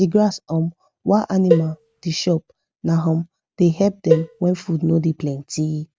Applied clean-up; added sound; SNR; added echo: none; Cowbell; 4 dB; none.